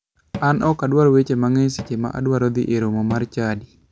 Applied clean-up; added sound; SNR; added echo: none; Cupboard open or close / Drawer open or close; 18 dB; none.